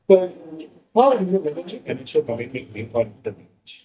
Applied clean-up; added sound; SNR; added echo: neural mask model DeepFilterNet 3.